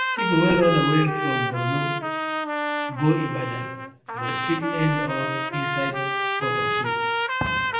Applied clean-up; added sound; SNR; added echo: none; Trumpet; 0 dB; reverberation time 0.8 s.